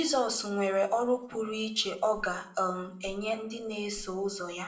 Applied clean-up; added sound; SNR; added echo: neural separator model SepFormer DNS4.